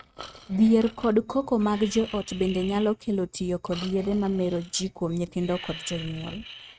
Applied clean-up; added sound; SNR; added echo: neural mask model RNNoise.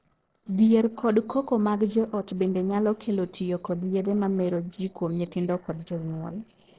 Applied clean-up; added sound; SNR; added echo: neural separator model SepFormer DNS4.